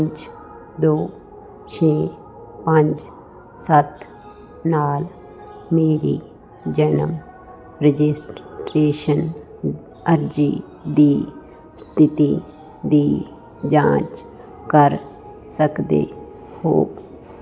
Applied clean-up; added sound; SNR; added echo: none; none; none; none.